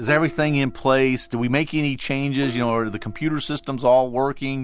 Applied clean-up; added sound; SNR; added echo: none; Gong; 16 dB; none.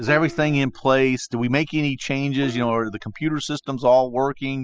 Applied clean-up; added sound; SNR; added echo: classical method spectral subtraction.